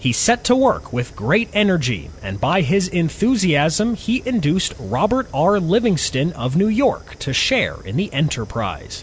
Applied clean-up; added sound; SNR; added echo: none; Fire; 20 dB; none.